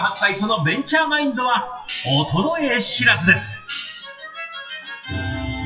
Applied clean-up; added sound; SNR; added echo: classical method WPE with log-MMSE.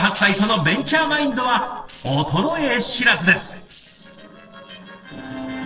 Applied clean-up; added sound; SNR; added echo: neural separator model SepFormer DNS4.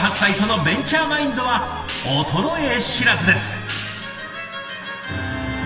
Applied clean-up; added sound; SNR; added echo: none; Hi-hat; 16 dB; reverberation time 2.2 s.